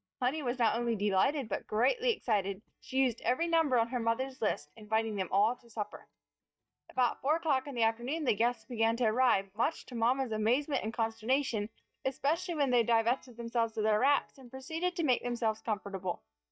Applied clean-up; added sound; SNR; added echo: neural mask model DeepFilterNet 3.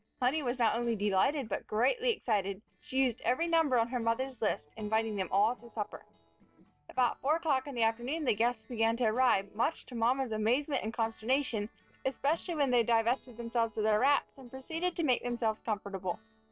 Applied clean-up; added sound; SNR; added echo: neural separator model SepFormer DNS4.